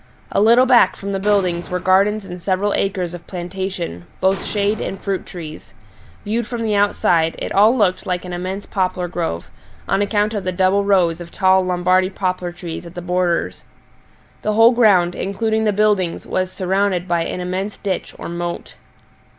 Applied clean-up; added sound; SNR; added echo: none; Explosion; 19 dB; none.